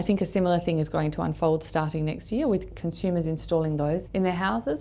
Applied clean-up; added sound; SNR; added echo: none; none; none; none.